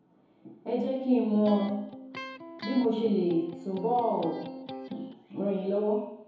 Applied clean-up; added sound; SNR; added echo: none; Electric guitar; 12 dB; reverberation time 2.0 s.